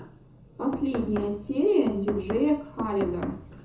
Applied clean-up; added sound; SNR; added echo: none; Knock; 9 dB; reverberation time 0.6 s.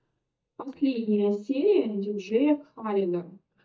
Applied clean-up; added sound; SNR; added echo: neural mask model DeepFilterNet 3.